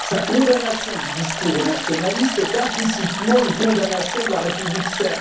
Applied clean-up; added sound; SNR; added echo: none; Stream; 5 dB; reverberation time 0.6 s.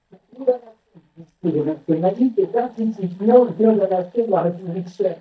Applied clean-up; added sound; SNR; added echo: neural mask model DeepFilterNet 3.